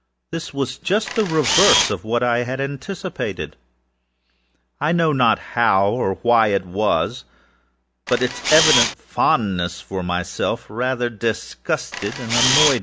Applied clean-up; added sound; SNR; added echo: none; Camera; -2 dB; none.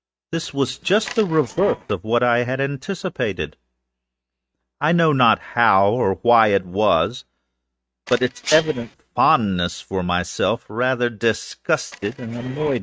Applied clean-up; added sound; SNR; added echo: neural mask model RNNoise.